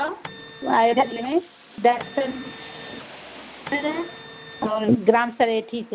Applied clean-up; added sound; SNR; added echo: none; Printer + Rain; 16 dB; none.